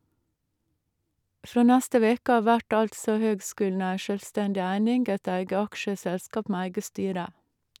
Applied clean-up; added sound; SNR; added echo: none; none; none; none.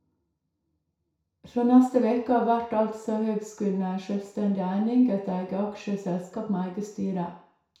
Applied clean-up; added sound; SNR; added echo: none; none; none; reverberation time 0.6 s.